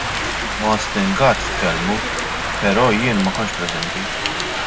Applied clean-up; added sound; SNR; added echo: none; Rain; 2 dB; none.